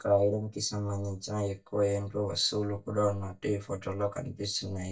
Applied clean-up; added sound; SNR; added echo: neural mask model DeepFilterNet 3.